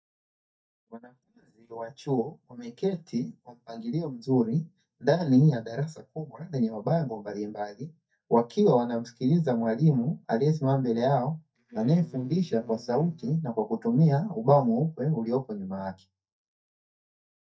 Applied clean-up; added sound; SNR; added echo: neural mask model DeepFilterNet 3.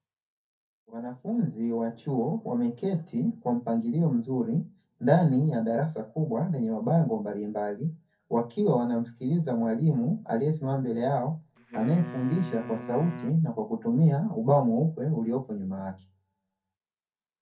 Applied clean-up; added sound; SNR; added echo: none; Wind instrument, woodwind instrument; 14 dB; reverberation time 0.3 s.